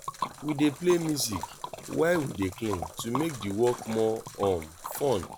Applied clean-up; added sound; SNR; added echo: none; Liquid; 10 dB; none.